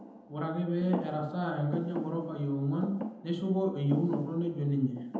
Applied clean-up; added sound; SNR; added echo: none; Thump, thud; 10 dB; reverberation time 0.8 s.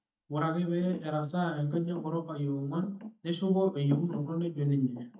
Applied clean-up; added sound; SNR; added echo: neural mask model DeepFilterNet 3.